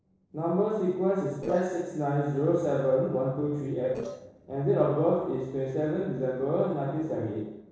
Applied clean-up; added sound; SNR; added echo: neural separator model SepFormer DNS4.